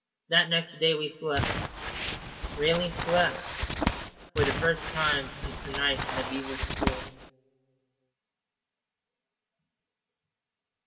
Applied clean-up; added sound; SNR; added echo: none; Crumpling, crinkling; 0 dB; reverberation time 1.6 s.